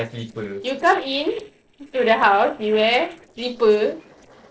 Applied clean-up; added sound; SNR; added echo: neural separator model SepFormer DNS4.